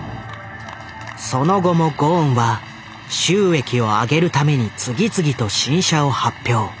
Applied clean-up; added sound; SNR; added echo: none; none; none; none.